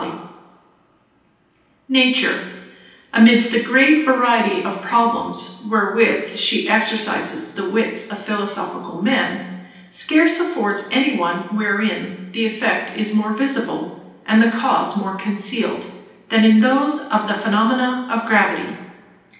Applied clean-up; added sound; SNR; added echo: none; none; none; reverberation time 0.9 s.